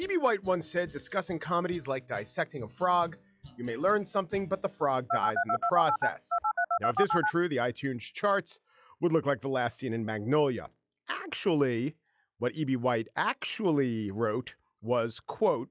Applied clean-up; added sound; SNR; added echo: classical method log-MMSE.